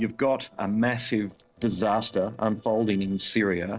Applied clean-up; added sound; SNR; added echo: neural separator model SepFormer DNS4.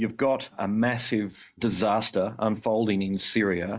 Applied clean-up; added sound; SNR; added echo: neural mask model Resemble Enhance denoiser.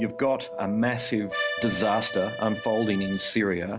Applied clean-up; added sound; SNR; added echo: none; Accordion; 6 dB; none.